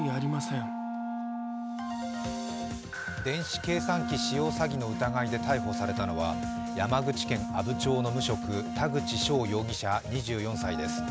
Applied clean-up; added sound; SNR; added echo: none; Wind instrument, woodwind instrument; 4 dB; none.